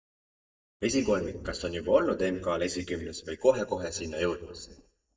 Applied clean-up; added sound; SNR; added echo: neural mask model DeepFilterNet 3.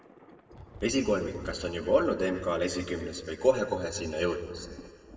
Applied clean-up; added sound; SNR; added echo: none; Thunder / Rain; 19 dB; reverberation time 1.5 s.